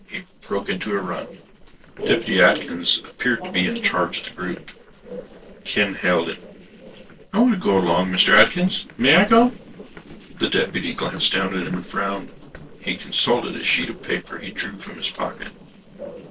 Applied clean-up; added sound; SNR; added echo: neural separator model SepFormer DNS4.